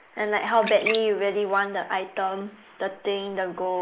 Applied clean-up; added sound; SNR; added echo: neural mask model Resemble Enhance denoiser.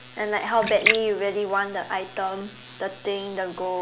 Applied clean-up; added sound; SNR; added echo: none; Splash, splatter; 3 dB; none.